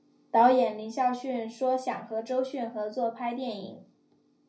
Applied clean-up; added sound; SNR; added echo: none; none; none; reverberation time 0.4 s.